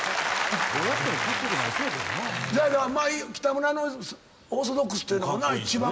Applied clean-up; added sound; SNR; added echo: none; none; none; none.